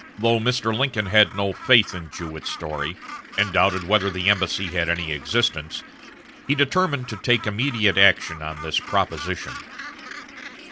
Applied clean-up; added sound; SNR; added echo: none; Gull, seagull; 15 dB; none.